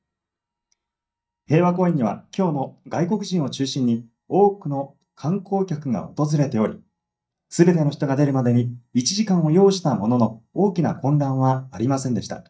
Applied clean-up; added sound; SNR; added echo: neural mask model DeepFilterNet 3.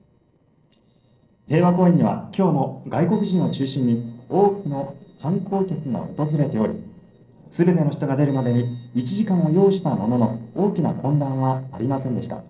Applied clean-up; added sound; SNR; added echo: neural separator model SepFormer DNS4.